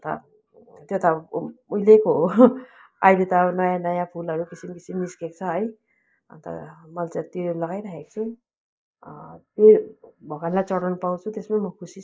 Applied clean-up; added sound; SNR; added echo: neural mask model Resemble Enhance denoiser.